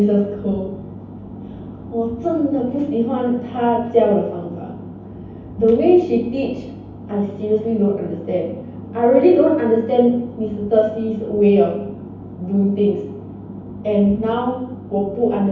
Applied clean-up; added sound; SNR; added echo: none; none; none; reverberation time 0.9 s.